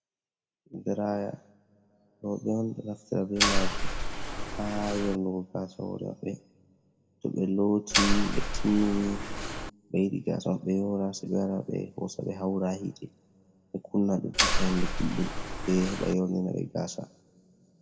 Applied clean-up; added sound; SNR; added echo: none; Mechanisms; -3 dB; reverberation time 1.1 s.